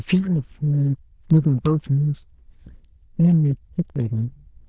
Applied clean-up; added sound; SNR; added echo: neural diffusion model UNIVERSE++.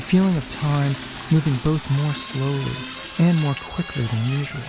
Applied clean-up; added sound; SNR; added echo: none; Toilet flush / Door; 10 dB; none.